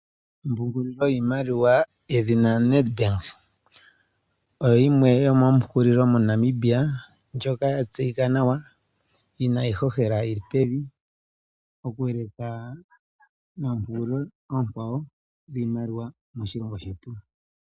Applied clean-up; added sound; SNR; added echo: none; none; none; none.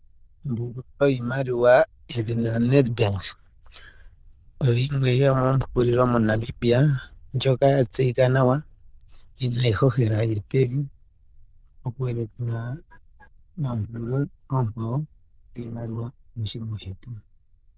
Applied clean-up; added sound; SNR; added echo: neural diffusion model UNIVERSE++.